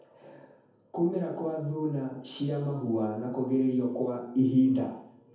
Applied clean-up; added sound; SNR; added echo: none; none; none; reverberation time 0.7 s.